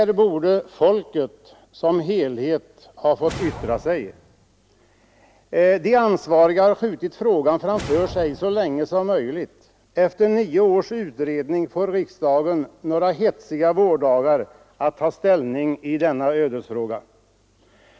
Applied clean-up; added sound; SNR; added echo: none; Whoosh, swoosh, swish; 16 dB; none.